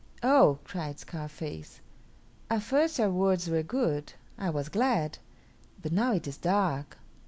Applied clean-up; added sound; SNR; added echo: none; none; none; none.